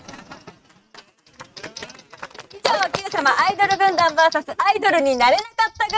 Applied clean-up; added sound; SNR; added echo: neural mask model RNNoise.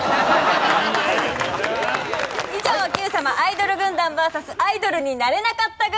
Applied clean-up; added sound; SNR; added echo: none; none; none; none.